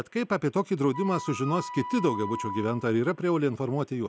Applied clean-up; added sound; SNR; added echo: none; Wind instrument, woodwind instrument; 10 dB; none.